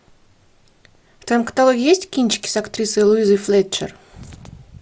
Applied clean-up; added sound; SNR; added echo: none; none; none; none.